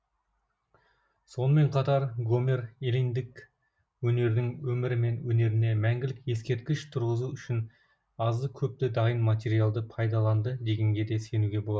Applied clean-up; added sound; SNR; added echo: none; none; none; none.